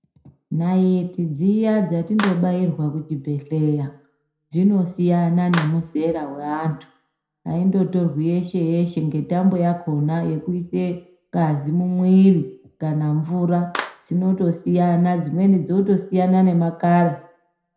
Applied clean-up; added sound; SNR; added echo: none; Clapping; 13 dB; reverberation time 0.4 s.